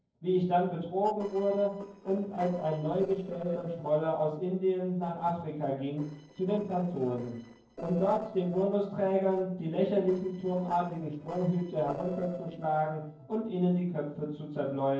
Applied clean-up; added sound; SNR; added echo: neural separator model SepFormer DNS4.